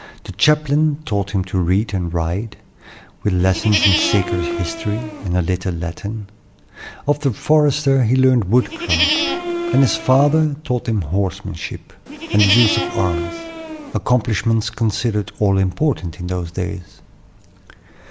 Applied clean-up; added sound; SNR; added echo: none; Livestock, farm animals, working animals; 3 dB; none.